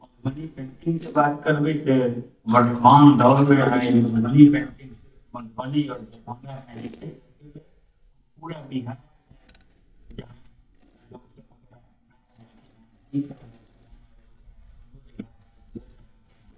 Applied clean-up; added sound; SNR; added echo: neural mask model DeepFilterNet 3.